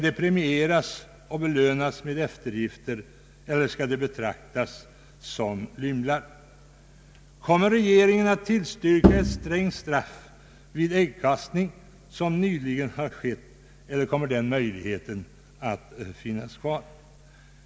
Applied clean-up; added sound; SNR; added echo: none; Bowed string instrument; -3 dB; none.